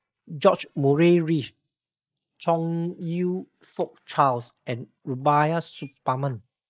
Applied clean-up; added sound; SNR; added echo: neural mask model Resemble Enhance denoiser.